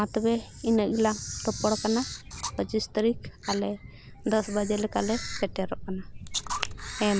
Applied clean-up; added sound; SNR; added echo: none; Camera + Thunder; 9 dB; none.